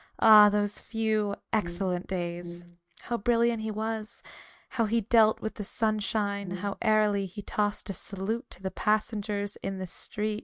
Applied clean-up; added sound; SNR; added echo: neural mask model RNNoise.